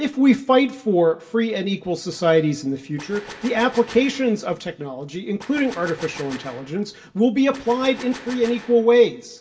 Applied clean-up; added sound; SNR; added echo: none; Gunshot, gunfire; 19 dB; reverberation time 0.2 s.